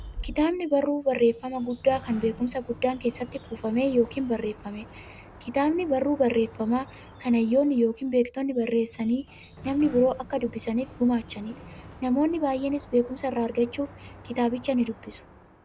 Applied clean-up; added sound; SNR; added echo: none; Sliding door; 20 dB; none.